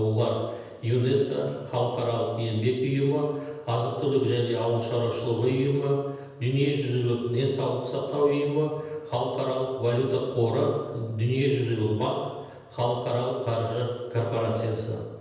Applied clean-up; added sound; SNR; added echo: none; none; none; reverberation time 1.1 s.